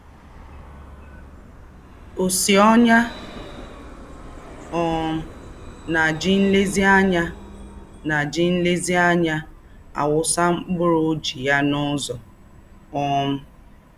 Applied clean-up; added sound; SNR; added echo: none; Vehicle; 18 dB; none.